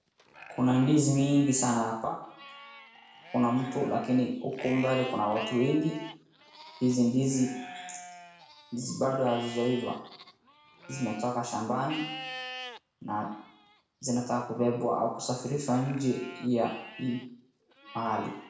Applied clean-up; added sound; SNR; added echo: none; Livestock, farm animals, working animals; 16 dB; reverberation time 0.7 s.